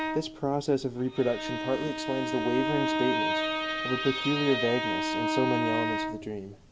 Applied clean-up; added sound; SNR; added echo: none; Bowed string instrument; 1 dB; none.